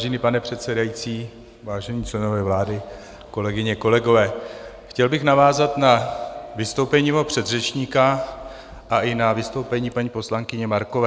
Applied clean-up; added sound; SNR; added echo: none; none; none; none.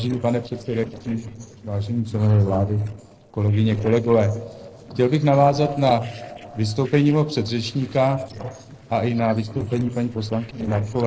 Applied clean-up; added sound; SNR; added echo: neural separator model SepFormer DNS4.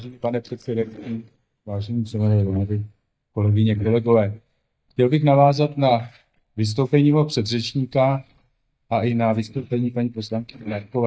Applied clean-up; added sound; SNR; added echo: neural mask model DeepFilterNet 3.